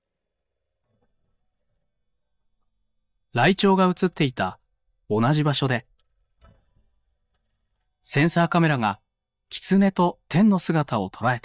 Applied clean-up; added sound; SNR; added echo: neural mask model DeepFilterNet 3.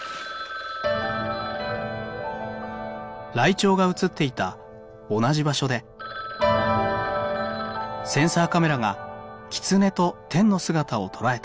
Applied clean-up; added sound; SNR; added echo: none; Telephone; 13 dB; none.